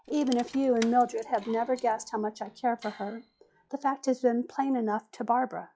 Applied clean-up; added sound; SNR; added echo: classical method log-MMSE.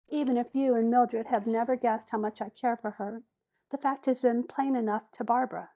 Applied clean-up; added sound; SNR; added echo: neural mask model DeepFilterNet 3.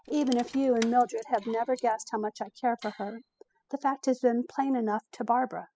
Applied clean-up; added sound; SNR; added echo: classical method spectral subtraction.